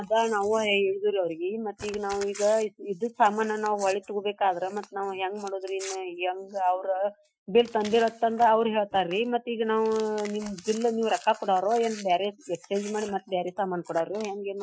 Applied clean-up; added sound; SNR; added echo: classical method Wiener filter.